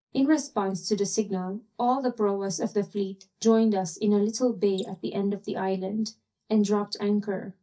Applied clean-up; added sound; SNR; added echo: neural mask model DeepFilterNet 3.